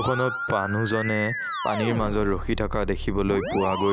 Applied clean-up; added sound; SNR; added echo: none; Musical instrument; 4 dB; none.